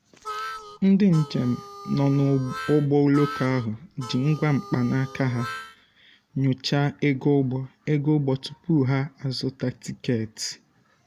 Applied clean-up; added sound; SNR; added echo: none; Harmonica; 14 dB; none.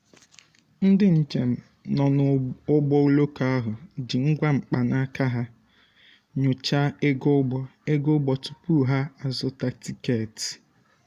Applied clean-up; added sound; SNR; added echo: none; none; none; none.